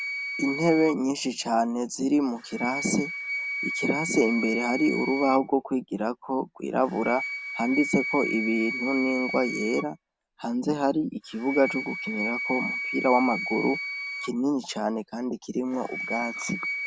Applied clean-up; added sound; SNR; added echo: none; Wind instrument, woodwind instrument; 7 dB; none.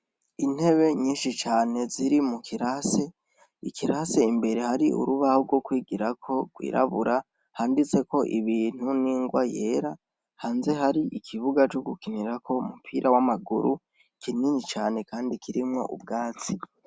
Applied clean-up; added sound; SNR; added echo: none; none; none; none.